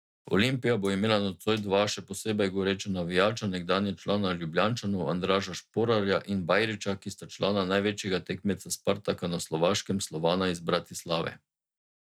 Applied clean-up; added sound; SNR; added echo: none; none; none; none.